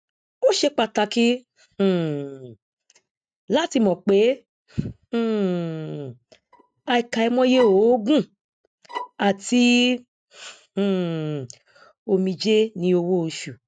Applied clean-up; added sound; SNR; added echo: neural mask model RNNoise.